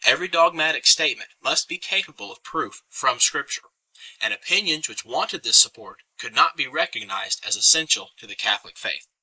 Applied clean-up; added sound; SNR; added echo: neural mask model Resemble Enhance denoiser.